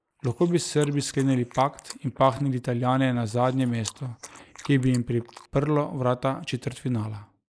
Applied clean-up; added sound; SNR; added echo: neural mask model Resemble Enhance denoiser.